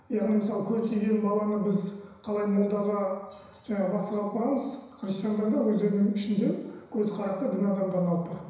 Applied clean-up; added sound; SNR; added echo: none; none; none; reverberation time 1.0 s.